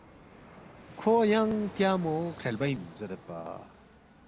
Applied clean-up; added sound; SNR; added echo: none; Fixed-wing aircraft, airplane; 18 dB; none.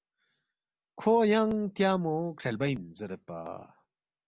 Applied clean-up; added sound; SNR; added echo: none; none; none; none.